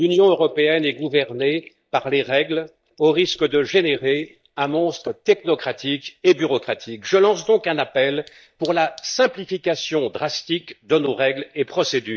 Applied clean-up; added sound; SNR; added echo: neural mask model DeepFilterNet 3.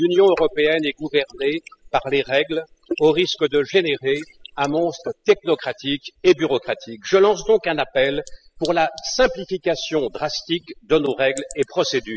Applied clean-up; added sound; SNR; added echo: classical method spectral subtraction.